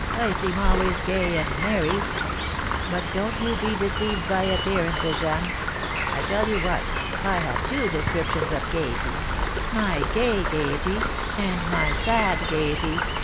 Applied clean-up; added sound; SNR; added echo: none; Rain; -1 dB; none.